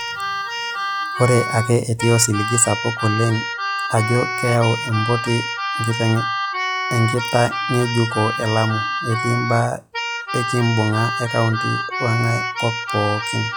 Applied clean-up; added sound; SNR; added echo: classical method log-MMSE.